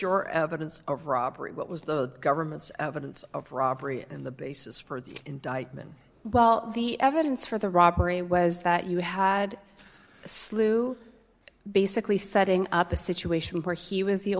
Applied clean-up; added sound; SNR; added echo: none; none; none; none.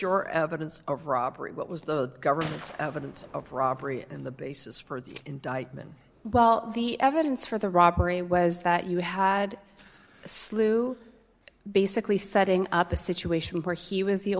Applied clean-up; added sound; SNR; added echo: none; Gunshot, gunfire; 19 dB; none.